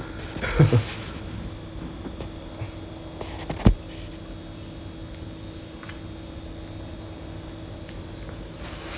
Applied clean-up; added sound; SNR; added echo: none; none; none; none.